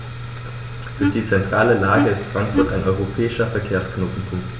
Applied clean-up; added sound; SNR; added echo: none; Wind instrument, woodwind instrument; 3 dB; none.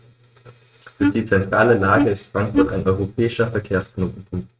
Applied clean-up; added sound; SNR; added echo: neural mask model RNNoise.